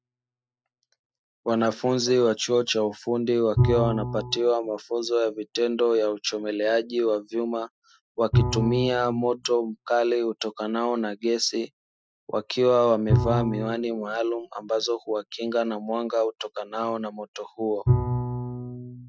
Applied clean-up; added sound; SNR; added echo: classical method Wiener filter.